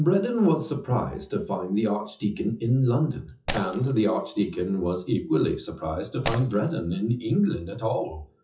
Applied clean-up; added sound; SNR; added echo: classical method WPE with log-MMSE.